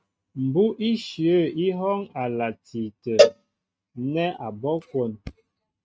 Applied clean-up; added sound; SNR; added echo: neural mask model RNNoise.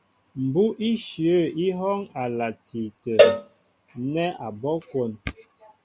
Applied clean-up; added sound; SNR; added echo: none; Cowbell; -3 dB; none.